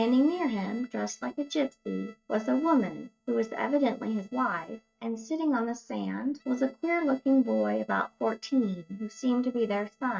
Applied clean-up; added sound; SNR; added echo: neural mask model RNNoise.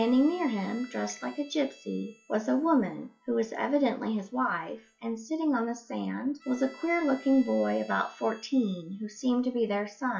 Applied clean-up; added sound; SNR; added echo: classical method log-MMSE.